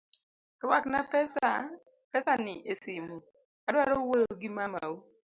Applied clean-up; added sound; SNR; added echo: none; Cricket; 7 dB; none.